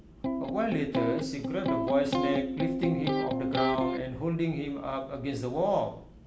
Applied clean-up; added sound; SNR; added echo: none; Electric guitar; -1 dB; none.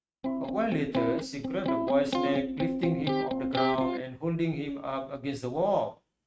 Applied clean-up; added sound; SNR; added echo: neural mask model RNNoise.